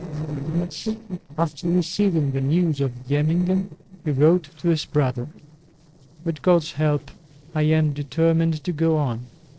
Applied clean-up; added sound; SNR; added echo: neural separator model SepFormer DNS4.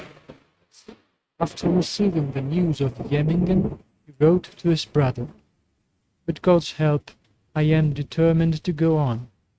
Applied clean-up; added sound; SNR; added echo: neural mask model RNNoise.